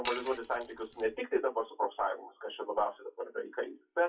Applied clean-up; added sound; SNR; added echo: classical method WPE with log-MMSE.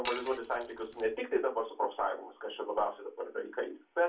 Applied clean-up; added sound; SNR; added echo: none; Glass; -2 dB; reverberation time 0.2 s.